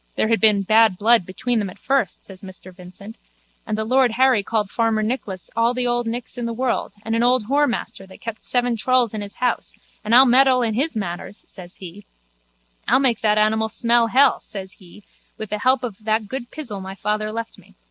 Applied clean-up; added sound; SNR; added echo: none; none; none; none.